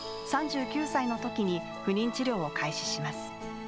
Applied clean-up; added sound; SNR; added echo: none; none; none; none.